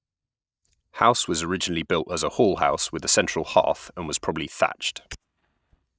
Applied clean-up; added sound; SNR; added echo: neural mask model DeepFilterNet 3.